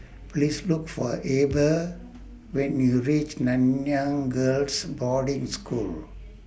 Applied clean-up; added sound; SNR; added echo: none; Bass drum; 12 dB; none.